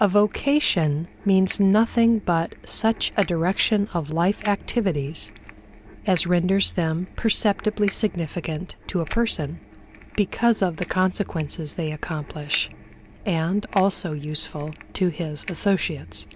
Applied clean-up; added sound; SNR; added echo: none; Crackle; 15 dB; none.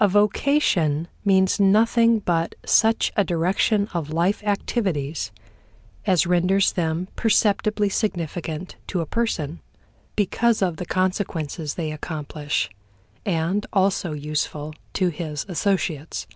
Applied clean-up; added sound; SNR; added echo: none; none; none; none.